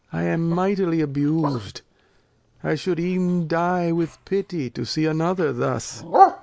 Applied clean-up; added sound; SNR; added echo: neural mask model Resemble Enhance denoiser.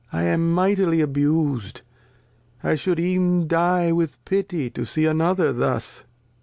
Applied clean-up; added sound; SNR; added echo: none; none; none; none.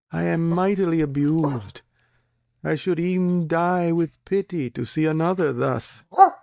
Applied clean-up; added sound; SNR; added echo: neural mask model DeepFilterNet 3.